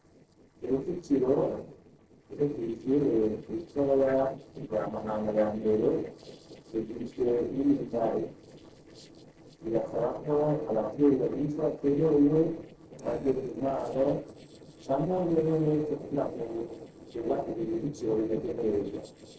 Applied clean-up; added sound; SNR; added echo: neural separator model SepFormer DNS4.